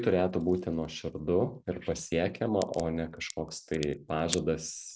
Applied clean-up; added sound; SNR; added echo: none; Crack; 17 dB; none.